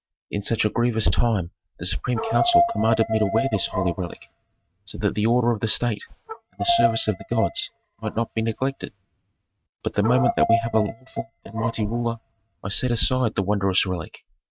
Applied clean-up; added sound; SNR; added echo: neural mask model RNNoise.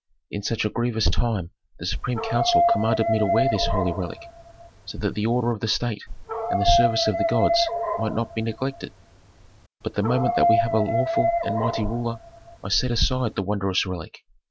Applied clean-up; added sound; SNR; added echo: none; Dog; 0 dB; none.